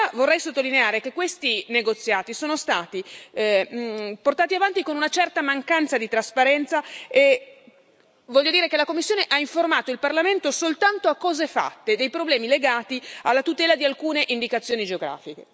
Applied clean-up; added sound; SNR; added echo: none; none; none; none.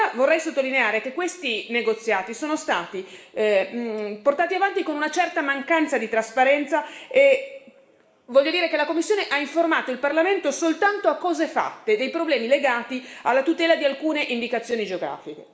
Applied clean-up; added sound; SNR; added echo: none; none; none; reverberation time 0.7 s.